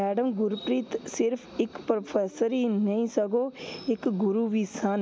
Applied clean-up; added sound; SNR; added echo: none; none; none; none.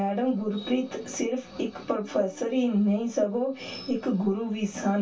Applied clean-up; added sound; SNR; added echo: none; none; none; reverberation time 0.2 s.